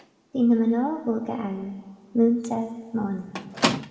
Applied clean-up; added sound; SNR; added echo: none; Squeak; 8 dB; reverberation time 1.6 s.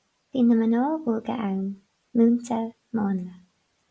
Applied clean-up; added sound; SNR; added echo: none; none; none; none.